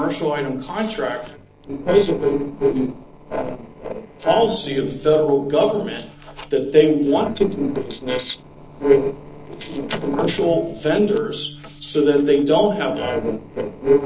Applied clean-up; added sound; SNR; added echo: neural separator model SepFormer DNS4.